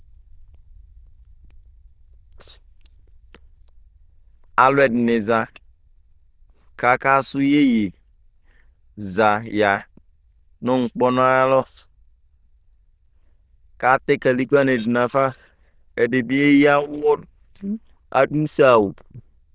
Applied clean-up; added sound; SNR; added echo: neural diffusion model UNIVERSE++.